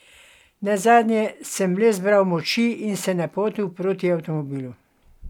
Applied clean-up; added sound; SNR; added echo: none; none; none; none.